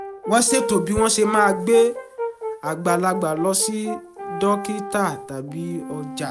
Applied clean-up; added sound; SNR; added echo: none; Brass instrument; 9 dB; none.